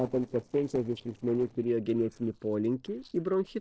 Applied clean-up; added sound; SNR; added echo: neural separator model SepFormer DNS4.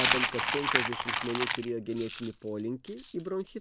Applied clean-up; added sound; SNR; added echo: none; Coin (dropping); -3 dB; none.